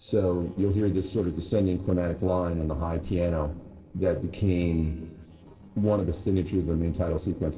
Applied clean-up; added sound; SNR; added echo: neural separator model SepFormer DNS4.